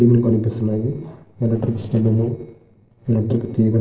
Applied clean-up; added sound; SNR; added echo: neural separator model SepFormer DNS4.